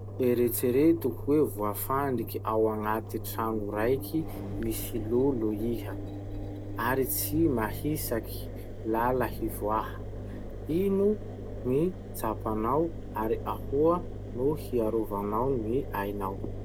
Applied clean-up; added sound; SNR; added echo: none; Engine; 7 dB; none.